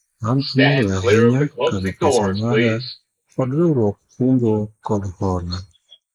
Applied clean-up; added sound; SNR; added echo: neural mask model Resemble Enhance denoiser.